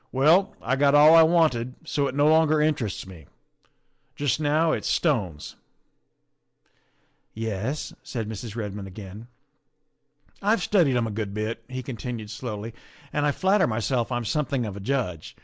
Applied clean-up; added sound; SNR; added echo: none; none; none; none.